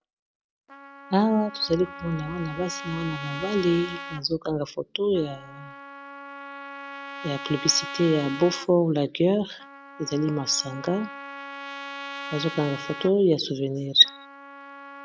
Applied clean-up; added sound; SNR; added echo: none; Trumpet; 13 dB; none.